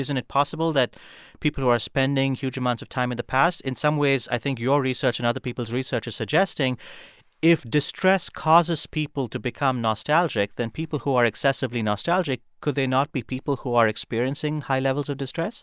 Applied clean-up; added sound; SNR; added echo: none; none; none; none.